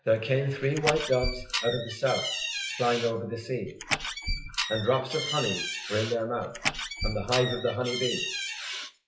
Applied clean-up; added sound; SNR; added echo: classical method WPE with log-MMSE.